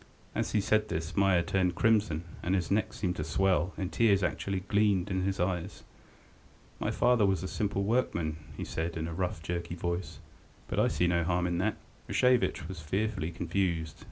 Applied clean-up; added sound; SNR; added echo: none; none; none; none.